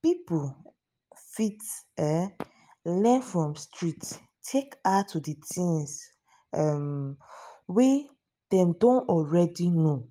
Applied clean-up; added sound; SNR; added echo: none; none; none; none.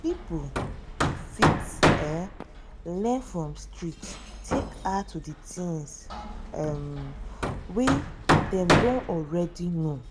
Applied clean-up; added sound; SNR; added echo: none; Hammer; -2 dB; none.